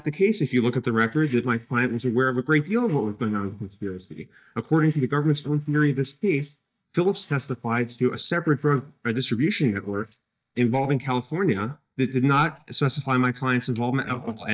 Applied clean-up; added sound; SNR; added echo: neural mask model DeepFilterNet 3.